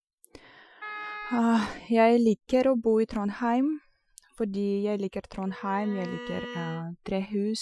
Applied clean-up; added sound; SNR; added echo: classical method Wiener filter.